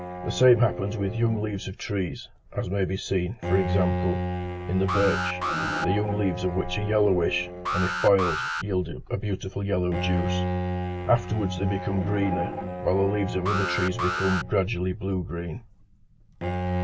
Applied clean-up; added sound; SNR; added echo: none; Bowed string instrument + Alarm; 5 dB; none.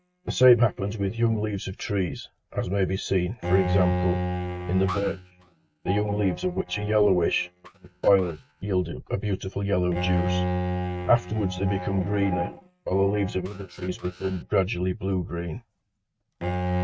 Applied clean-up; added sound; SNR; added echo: neural mask model RNNoise.